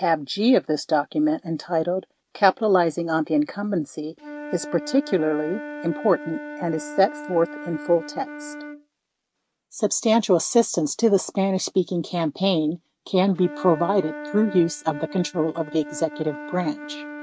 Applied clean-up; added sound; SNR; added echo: neural mask model RNNoise.